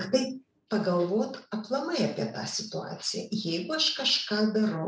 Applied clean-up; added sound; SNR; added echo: none; none; none; none.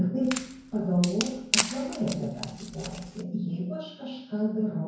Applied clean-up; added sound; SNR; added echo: none; Wood; 4 dB; reverberation time 0.9 s.